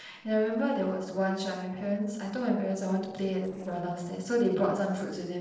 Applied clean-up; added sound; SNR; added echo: neural separator model SepFormer DNS4.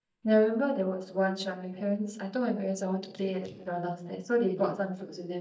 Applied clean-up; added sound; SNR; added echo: neural mask model DeepFilterNet 3.